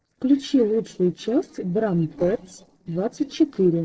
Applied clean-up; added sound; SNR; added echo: neural separator model SepFormer DNS4.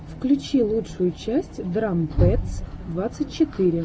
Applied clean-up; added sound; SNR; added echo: none; none; none; none.